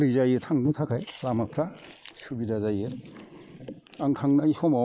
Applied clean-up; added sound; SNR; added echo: neural mask model Resemble Enhance denoiser.